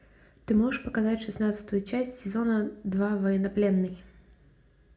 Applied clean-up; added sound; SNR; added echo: none; none; none; reverberation time 0.4 s.